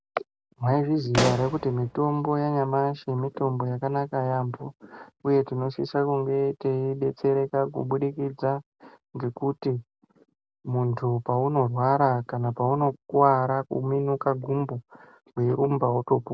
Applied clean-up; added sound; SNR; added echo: none; Explosion; 5 dB; none.